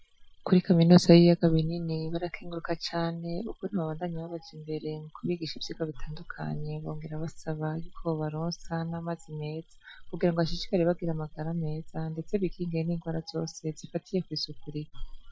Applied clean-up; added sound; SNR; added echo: classical method Wiener filter.